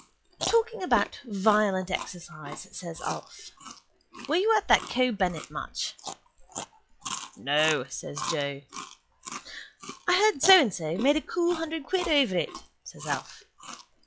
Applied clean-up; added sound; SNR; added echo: classical method log-MMSE.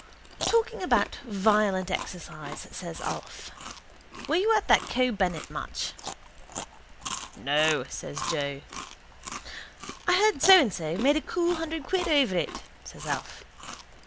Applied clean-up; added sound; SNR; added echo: none; Chewing, mastication; 11 dB; none.